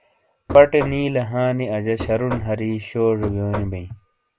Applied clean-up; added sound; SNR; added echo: none; Knock; 12 dB; none.